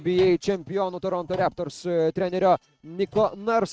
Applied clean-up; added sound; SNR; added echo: neural mask model RNNoise.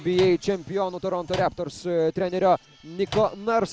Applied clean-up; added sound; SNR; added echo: none; Microwave oven; 13 dB; none.